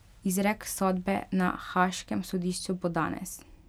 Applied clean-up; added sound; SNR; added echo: none; none; none; none.